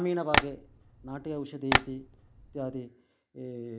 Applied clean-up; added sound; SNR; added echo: none; Tap; -4 dB; none.